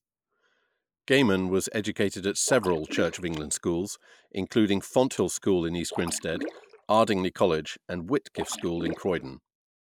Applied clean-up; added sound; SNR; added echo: neural mask model Resemble Enhance denoiser.